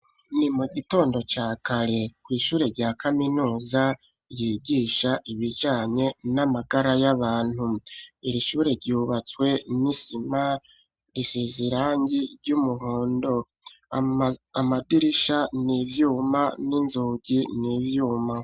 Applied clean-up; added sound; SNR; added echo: none; none; none; none.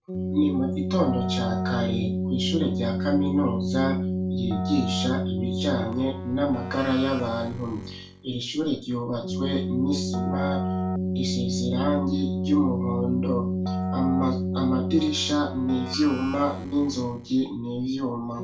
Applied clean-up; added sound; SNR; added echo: none; Keyboard (musical); 1 dB; reverberation time 0.3 s.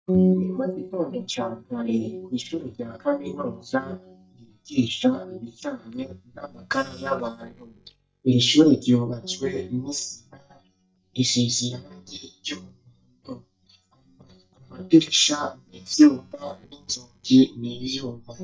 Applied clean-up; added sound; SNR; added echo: neural mask model DeepFilterNet 3.